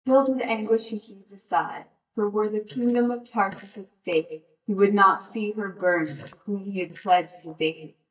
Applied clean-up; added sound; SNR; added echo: neural mask model DeepFilterNet 3.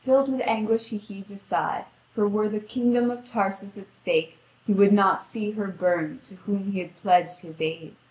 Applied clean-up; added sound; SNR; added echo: none; none; none; none.